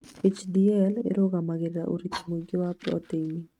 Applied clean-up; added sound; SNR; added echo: neural mask model RNNoise.